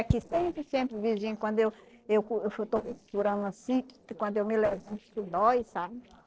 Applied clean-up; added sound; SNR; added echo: neural separator model SepFormer DNS4.